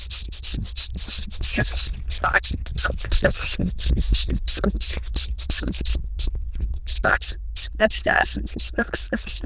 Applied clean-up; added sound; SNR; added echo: neural diffusion model UNIVERSE++.